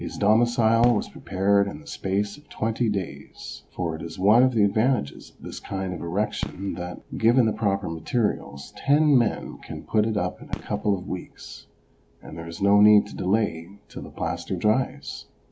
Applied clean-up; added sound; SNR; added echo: none; Fireworks; 19 dB; none.